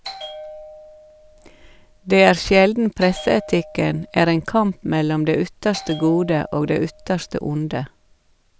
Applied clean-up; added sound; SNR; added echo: none; Bell; 19 dB; none.